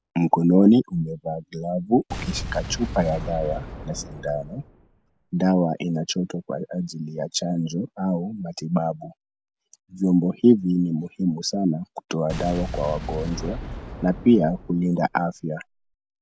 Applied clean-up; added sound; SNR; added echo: none; Boom; 11 dB; none.